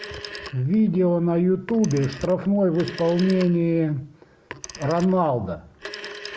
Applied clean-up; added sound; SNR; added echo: none; Telephone; 17 dB; none.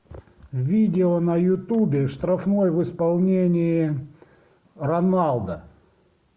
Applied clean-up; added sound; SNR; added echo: none; none; none; none.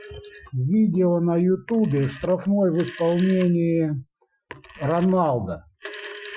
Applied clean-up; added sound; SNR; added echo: classical method Wiener filter.